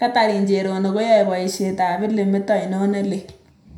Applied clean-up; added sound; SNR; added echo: none; none; none; reverberation time 0.5 s.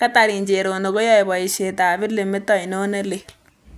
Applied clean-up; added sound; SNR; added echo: none; none; none; none.